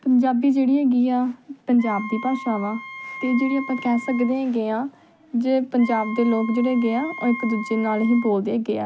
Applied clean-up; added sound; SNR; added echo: none; Wind instrument, woodwind instrument; 14 dB; none.